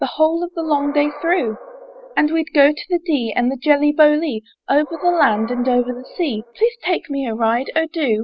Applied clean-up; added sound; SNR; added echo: none; Animal; 20 dB; none.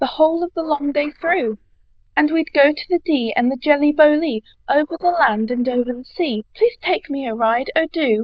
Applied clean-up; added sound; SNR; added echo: neural diffusion model UNIVERSE++.